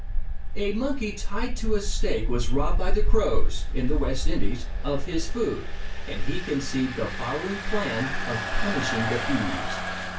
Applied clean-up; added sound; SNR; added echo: none; Engine; -4 dB; reverberation time 0.2 s.